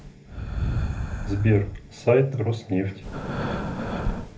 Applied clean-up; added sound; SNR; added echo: none; Breathing; 4 dB; reverberation time 0.3 s.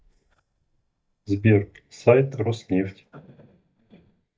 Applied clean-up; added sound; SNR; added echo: neural mask model DeepFilterNet 3.